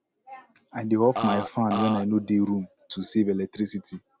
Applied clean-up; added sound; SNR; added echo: none; Burping, eructation; 3 dB; none.